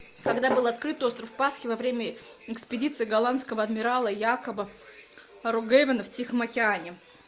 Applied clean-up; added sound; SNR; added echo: none; none; none; none.